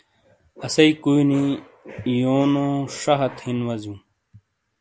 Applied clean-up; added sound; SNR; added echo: none; none; none; none.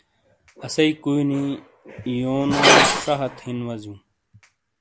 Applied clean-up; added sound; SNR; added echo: none; Glass; -1 dB; none.